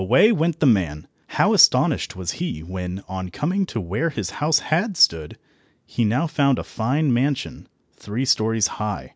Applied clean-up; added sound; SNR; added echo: none; none; none; none.